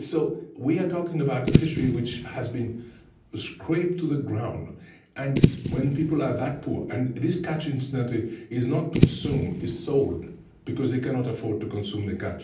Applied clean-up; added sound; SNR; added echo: none; Fireworks / Boom; 2 dB; reverberation time 0.6 s.